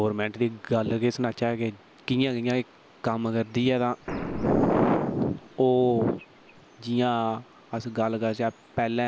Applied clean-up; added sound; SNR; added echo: none; Boom; 16 dB; none.